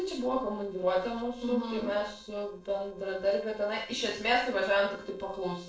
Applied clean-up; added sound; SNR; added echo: neural separator model SepFormer DNS4.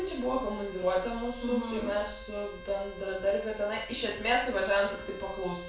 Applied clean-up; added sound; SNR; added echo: none; Bowed string instrument; 15 dB; reverberation time 0.3 s.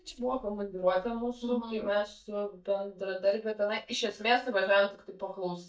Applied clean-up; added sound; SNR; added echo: neural mask model DeepFilterNet 3.